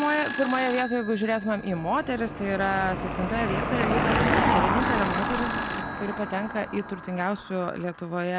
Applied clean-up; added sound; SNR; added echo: none; Telephone + Car passing by / Engine; 1 dB; none.